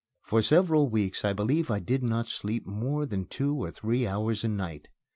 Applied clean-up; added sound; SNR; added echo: none; none; none; none.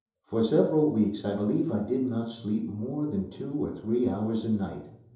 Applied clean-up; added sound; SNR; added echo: none; none; none; reverberation time 2.8 s.